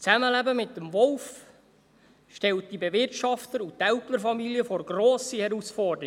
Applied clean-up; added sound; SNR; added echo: none; none; none; none.